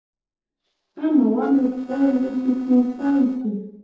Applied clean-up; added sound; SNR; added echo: neural separator model SepFormer DNS4.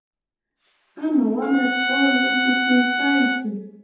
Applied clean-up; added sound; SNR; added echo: none; Trumpet; 2 dB; reverberation time 1.0 s.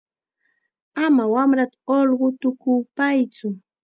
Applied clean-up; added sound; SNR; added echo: none; none; none; none.